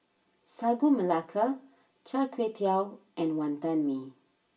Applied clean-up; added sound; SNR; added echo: none; none; none; reverberation time 0.2 s.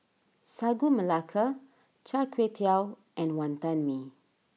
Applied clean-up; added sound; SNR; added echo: none; none; none; none.